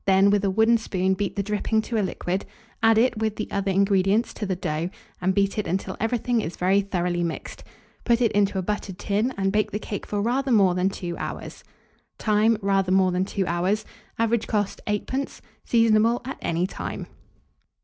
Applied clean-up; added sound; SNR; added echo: none; none; none; none.